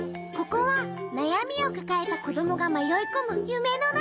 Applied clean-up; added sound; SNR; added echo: none; Wind instrument, woodwind instrument; 11 dB; none.